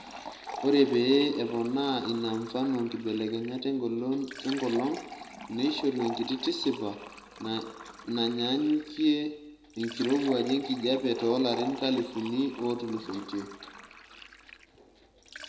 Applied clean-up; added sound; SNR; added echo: none; Fill (with liquid); 15 dB; reverberation time 0.8 s.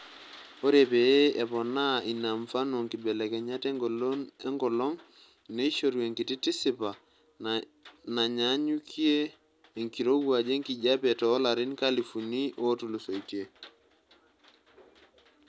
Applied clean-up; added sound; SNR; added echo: none; none; none; none.